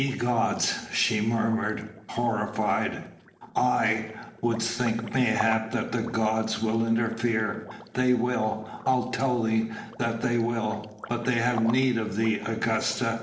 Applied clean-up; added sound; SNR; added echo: neural separator model SepFormer DNS4.